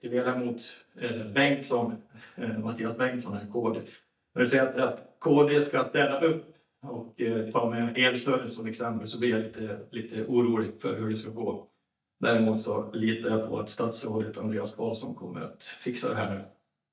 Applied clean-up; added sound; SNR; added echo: neural mask model DeepFilterNet 3.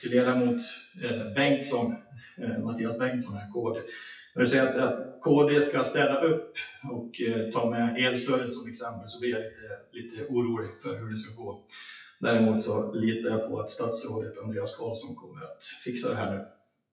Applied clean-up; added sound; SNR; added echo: classical method WPE with log-MMSE.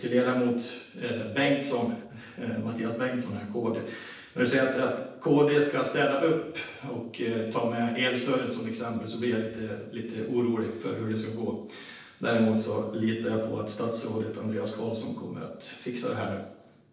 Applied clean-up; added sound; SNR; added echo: neural separator model SepFormer DNS4.